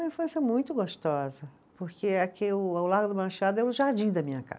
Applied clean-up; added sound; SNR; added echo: none; none; none; none.